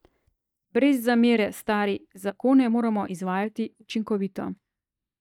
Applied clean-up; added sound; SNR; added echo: neural mask model DeepFilterNet 3.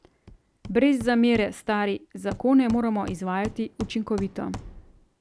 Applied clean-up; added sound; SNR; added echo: none; Hammer; 16 dB; none.